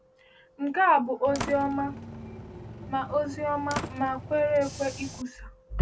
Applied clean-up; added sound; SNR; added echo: none; Slam + Bus / Engine; 11 dB; none.